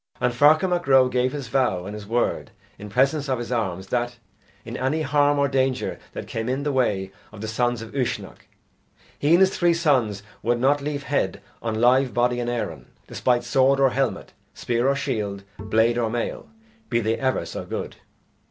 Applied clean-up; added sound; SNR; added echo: none; Bowed string instrument; 19 dB; none.